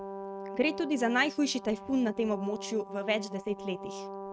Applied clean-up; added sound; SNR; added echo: neural mask model RNNoise.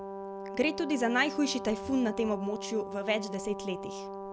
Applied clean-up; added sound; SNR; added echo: none; Brass instrument; 8 dB; none.